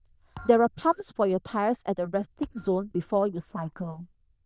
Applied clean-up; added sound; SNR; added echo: neural diffusion model UNIVERSE++.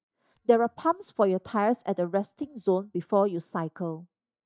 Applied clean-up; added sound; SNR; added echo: neural mask model DeepFilterNet 3.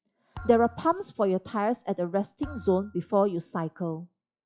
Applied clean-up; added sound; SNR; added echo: classical method log-MMSE.